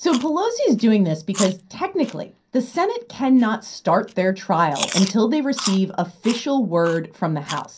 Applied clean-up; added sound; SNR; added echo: none; Chewing, mastication; 14 dB; reverberation time 0.3 s.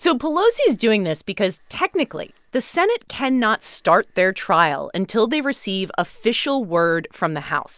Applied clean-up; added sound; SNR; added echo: none; none; none; none.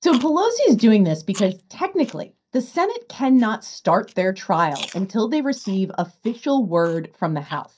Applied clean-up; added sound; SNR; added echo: neural mask model DeepFilterNet 3.